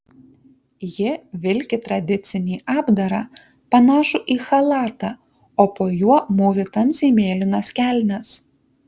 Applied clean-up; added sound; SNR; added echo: none; none; none; none.